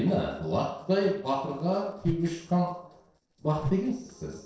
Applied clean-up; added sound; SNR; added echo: neural separator model SepFormer DNS4.